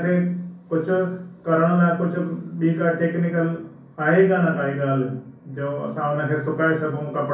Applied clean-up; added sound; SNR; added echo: none; none; none; reverberation time 0.6 s.